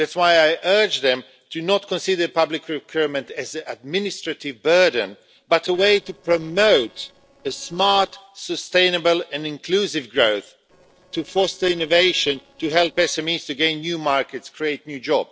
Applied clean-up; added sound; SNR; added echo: neural separator model SepFormer DNS4.